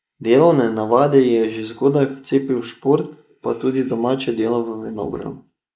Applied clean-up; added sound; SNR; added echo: neural mask model Resemble Enhance denoiser.